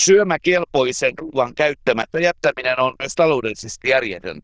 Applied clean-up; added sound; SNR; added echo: neural diffusion model UNIVERSE++.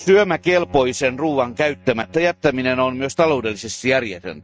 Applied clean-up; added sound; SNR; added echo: neural mask model RNNoise.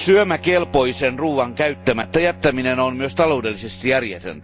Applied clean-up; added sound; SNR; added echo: none; Bowed string instrument; 18 dB; none.